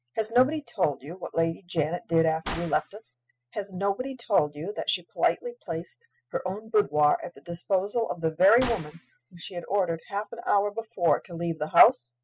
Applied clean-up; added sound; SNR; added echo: classical method spectral subtraction.